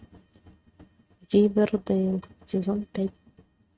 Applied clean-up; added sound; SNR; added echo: neural mask model RNNoise.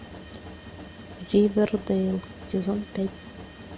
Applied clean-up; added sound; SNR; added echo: none; Mechanisms; 14 dB; none.